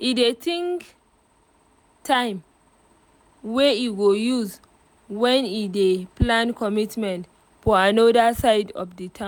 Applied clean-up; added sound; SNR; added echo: none; none; none; none.